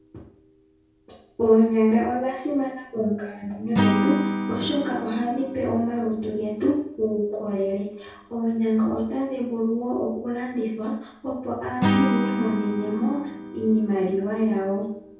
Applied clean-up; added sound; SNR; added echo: none; Acoustic guitar / Strum; 6 dB; reverberation time 0.6 s.